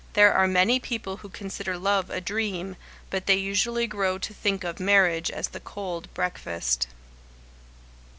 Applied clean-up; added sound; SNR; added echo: none; none; none; none.